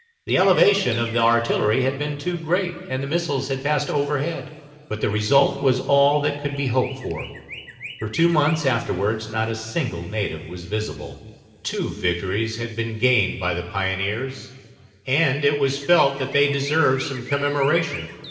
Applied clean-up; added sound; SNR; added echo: none; Chirp, tweet; 20 dB; reverberation time 2.9 s.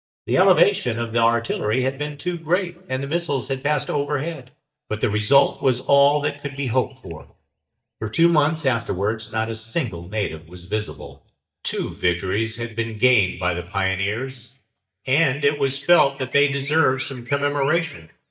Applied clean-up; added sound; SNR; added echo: neural mask model DeepFilterNet 3.